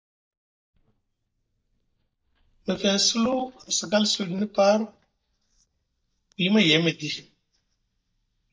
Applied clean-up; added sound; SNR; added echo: neural mask model DeepFilterNet 3.